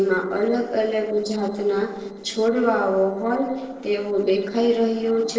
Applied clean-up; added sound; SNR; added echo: neural separator model SepFormer DNS4.